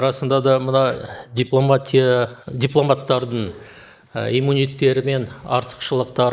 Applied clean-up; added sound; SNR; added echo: neural mask model Resemble Enhance denoiser.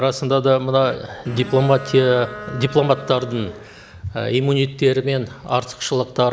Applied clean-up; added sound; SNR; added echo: none; Bowed string instrument; 17 dB; none.